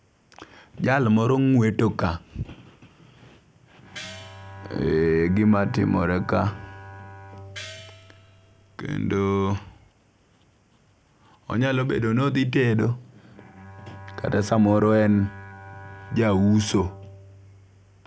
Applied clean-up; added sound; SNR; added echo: none; Bowed string instrument + Gong; 20 dB; none.